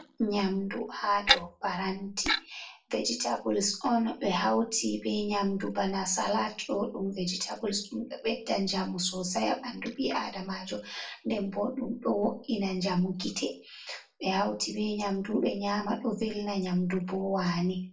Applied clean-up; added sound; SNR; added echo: none; Clock; 0 dB; reverberation time 0.3 s.